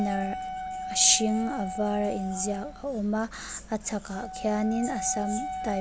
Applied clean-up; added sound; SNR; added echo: none; Wind instrument, woodwind instrument; 8 dB; none.